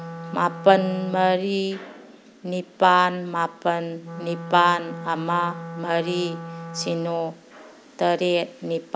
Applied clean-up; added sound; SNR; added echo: none; Wind instrument, woodwind instrument; 14 dB; none.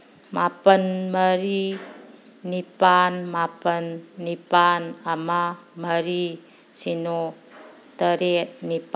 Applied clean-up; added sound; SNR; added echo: none; none; none; none.